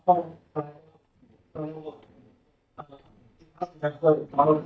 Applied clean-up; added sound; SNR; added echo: neural mask model DeepFilterNet 3.